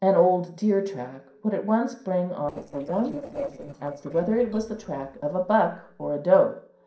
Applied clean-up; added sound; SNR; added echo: neural separator model SepFormer DNS4.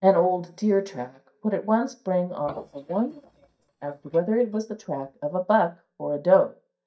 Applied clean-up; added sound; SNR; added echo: neural mask model DeepFilterNet 3.